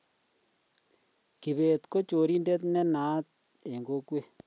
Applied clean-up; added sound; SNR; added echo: none; none; none; none.